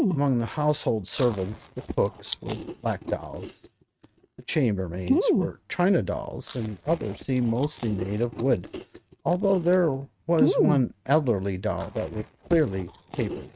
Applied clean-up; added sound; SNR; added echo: neural mask model RNNoise.